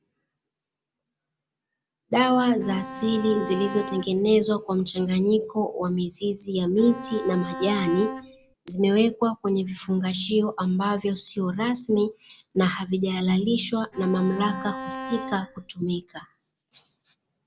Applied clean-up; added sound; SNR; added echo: none; Bowed string instrument; 16 dB; none.